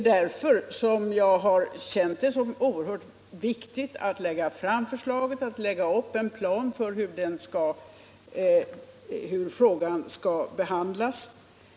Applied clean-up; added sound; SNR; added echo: none; none; none; none.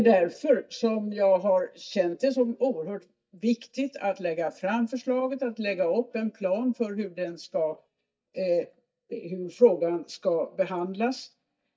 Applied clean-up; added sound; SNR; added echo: neural mask model DeepFilterNet 3.